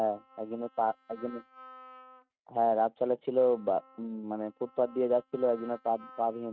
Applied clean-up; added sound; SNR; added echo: neural mask model RNNoise.